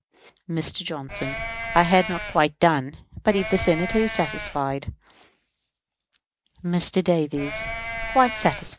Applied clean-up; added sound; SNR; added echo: none; Livestock, farm animals, working animals; 7 dB; none.